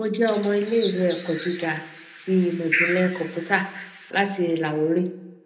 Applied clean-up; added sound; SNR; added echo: none; Bird; 8 dB; reverberation time 0.7 s.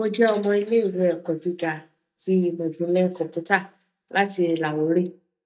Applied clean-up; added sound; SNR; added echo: neural mask model DeepFilterNet 3.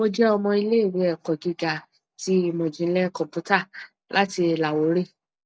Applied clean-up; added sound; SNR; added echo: none; none; none; none.